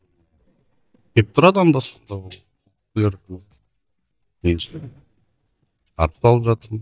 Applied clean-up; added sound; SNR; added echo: neural mask model DeepFilterNet 3.